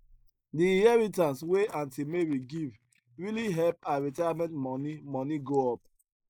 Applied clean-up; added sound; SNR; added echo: neural mask model Resemble Enhance denoiser.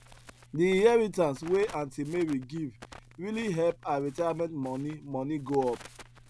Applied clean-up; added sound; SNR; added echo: none; Crackle; 20 dB; none.